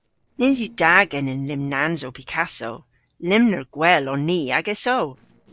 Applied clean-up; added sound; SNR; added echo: neural separator model SepFormer DNS4.